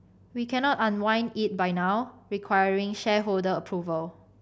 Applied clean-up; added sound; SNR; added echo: none; none; none; none.